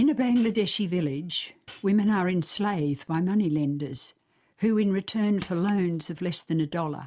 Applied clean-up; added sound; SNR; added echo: none; Hi-hat + Crushing; 18 dB; none.